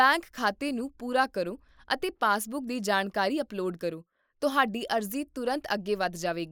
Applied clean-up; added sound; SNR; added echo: neural mask model Resemble Enhance denoiser.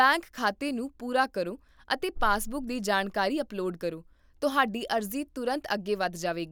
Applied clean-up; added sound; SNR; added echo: none; none; none; none.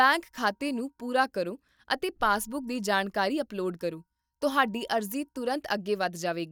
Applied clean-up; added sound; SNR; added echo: neural mask model DeepFilterNet 3.